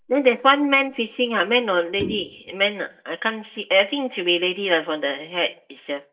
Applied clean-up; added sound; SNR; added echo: neural mask model DeepFilterNet 3.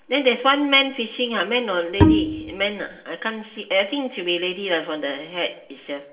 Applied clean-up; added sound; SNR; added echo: none; Bowed string instrument; -4 dB; reverberation time 0.7 s.